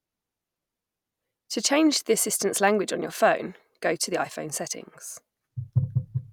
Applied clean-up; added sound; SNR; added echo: none; none; none; none.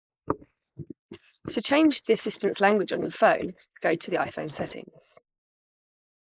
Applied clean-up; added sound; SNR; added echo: neural mask model Resemble Enhance denoiser.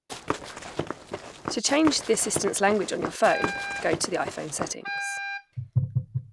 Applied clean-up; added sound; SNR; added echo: none; Walk, footsteps / Run + Wind instrument, woodwind instrument; 6 dB; none.